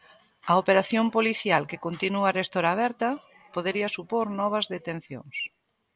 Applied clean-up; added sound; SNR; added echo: none; none; none; none.